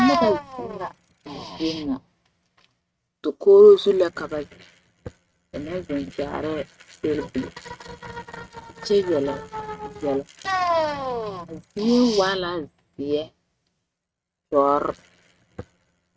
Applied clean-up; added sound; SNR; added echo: neural mask model RNNoise.